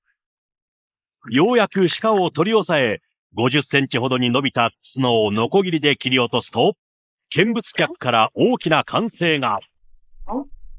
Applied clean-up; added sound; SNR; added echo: neural mask model Resemble Enhance denoiser.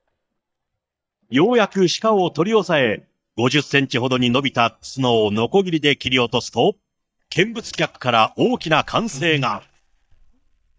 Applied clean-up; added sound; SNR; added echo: neural mask model DeepFilterNet 3.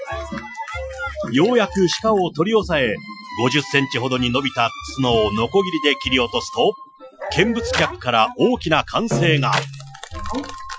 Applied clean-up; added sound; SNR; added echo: classical method Wiener filter.